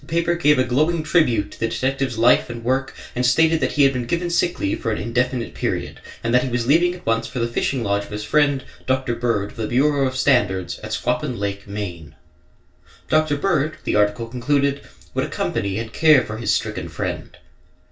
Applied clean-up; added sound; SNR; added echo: none; none; none; reverberation time 0.2 s.